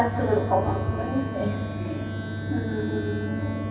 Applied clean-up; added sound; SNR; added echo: none; Wind instrument, woodwind instrument; 12 dB; reverberation time 2.4 s.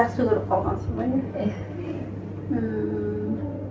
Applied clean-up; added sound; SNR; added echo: none; none; none; none.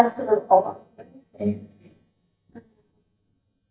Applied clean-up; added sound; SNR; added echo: neural mask model DeepFilterNet 3.